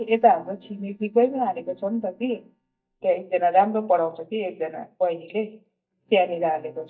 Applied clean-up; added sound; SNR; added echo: neural mask model DeepFilterNet 3.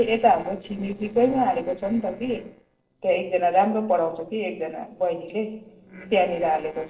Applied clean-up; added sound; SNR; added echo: neural separator model SepFormer DNS4.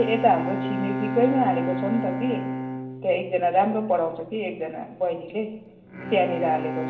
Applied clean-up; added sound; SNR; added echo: none; Bowed string instrument; 6 dB; reverberation time 2.0 s.